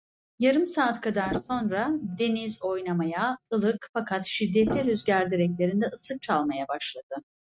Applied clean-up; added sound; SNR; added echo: neural mask model RNNoise.